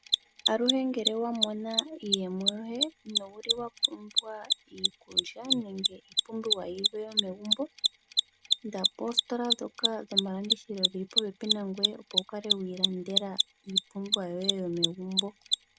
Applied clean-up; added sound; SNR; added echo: none; Mechanisms; -4 dB; none.